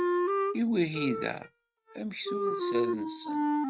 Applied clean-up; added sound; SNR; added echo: neural mask model RNNoise.